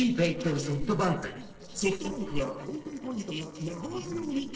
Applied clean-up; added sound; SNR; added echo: neural separator model SepFormer DNS4.